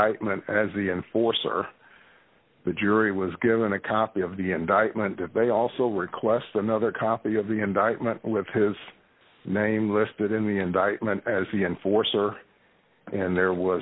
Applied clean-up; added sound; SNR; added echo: none; none; none; none.